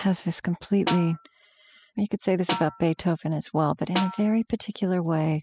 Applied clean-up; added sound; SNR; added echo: classical method spectral subtraction.